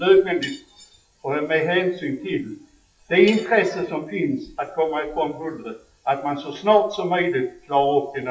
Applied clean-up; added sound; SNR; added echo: classical method WPE with log-MMSE.